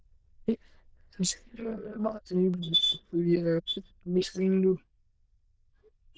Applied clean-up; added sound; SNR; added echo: neural diffusion model UNIVERSE++.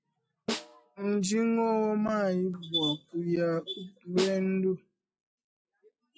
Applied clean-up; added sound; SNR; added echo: classical method log-MMSE.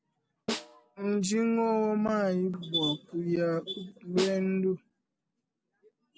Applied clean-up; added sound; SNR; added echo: none; Snare drum; 10 dB; none.